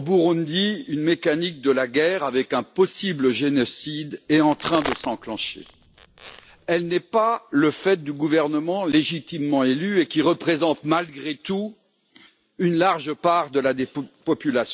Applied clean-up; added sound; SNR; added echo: none; Crack; 14 dB; none.